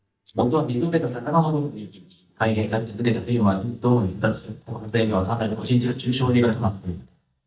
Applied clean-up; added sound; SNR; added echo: neural mask model DeepFilterNet 3.